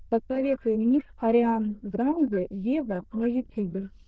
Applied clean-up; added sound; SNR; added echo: neural diffusion model UNIVERSE++.